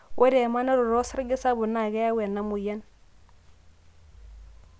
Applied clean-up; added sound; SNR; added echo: none; none; none; none.